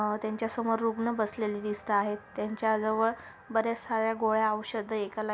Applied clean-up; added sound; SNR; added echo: none; none; none; none.